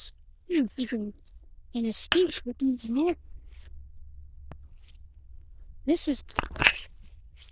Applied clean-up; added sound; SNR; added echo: neural diffusion model UNIVERSE++.